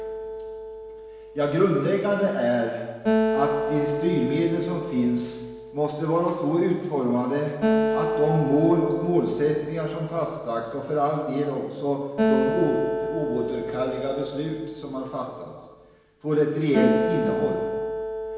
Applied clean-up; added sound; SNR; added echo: none; Acoustic guitar; 3 dB; reverberation time 1.2 s.